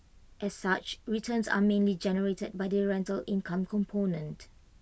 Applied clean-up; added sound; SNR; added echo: none; none; none; none.